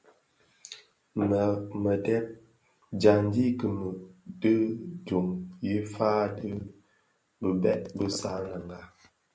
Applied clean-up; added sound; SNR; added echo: none; none; none; none.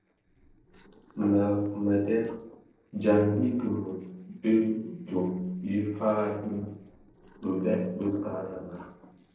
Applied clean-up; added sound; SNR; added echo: neural separator model SepFormer DNS4.